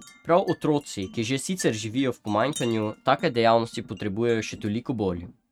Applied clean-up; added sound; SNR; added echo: neural mask model RNNoise.